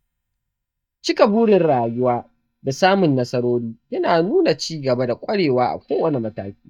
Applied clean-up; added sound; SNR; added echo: neural mask model DeepFilterNet 3.